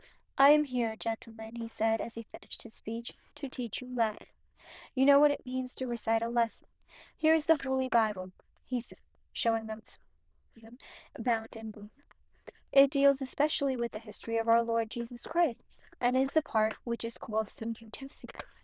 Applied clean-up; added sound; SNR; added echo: neural diffusion model UNIVERSE++.